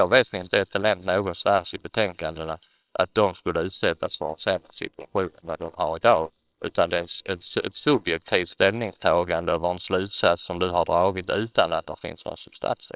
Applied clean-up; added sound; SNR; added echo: neural separator model SepFormer WHAMR!.